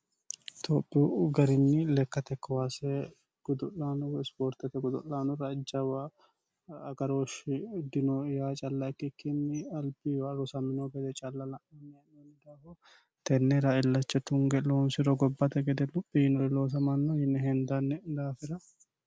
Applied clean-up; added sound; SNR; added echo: none; none; none; none.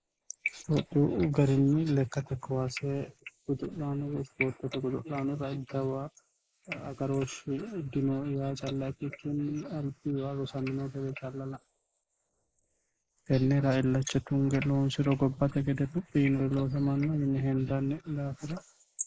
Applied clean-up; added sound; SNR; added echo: neural mask model Resemble Enhance denoiser.